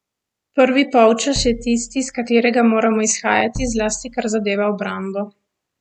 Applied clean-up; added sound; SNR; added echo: none; Bass drum; 14 dB; none.